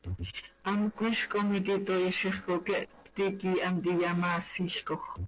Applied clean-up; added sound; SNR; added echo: neural separator model SepFormer DNS4.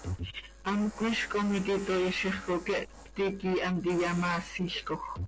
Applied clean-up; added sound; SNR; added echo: none; Tools; 17 dB; none.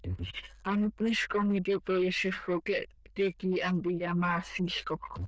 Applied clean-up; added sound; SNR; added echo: neural diffusion model UNIVERSE++.